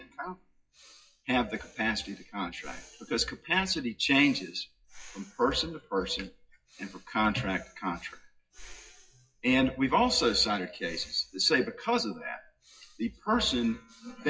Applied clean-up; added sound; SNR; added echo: classical method WPE with log-MMSE.